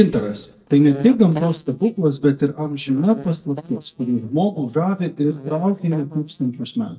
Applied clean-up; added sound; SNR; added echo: neural mask model DeepFilterNet 3.